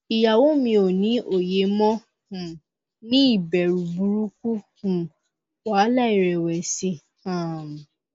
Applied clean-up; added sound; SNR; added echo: neural mask model Resemble Enhance denoiser.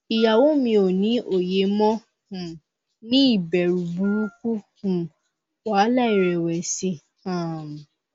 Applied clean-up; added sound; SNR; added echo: none; Wind instrument, woodwind instrument; 19 dB; none.